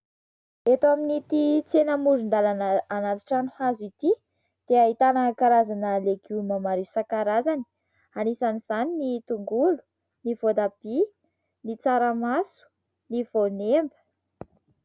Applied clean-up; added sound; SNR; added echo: none; none; none; none.